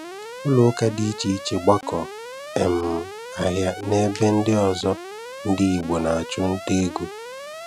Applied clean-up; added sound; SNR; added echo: none; Alarm; 13 dB; none.